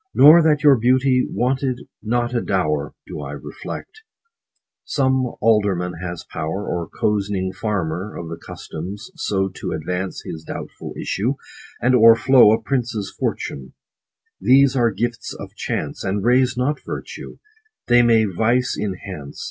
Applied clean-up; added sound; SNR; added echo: none; none; none; none.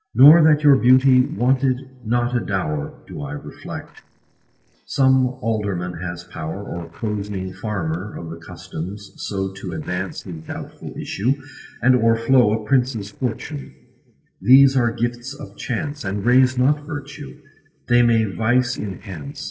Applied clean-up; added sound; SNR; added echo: neural separator model SepFormer DNS4.